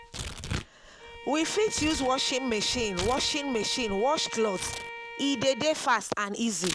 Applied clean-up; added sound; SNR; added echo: none; Tearing + Bowed string instrument; 10 dB; none.